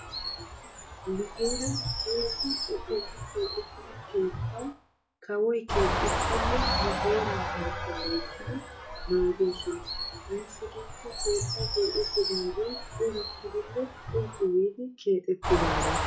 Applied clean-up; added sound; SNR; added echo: classical method WPE with log-MMSE.